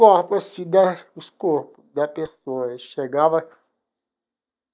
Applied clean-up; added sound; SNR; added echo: neural mask model DeepFilterNet 3.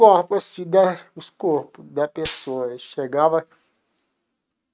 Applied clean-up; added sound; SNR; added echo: neural mask model RNNoise.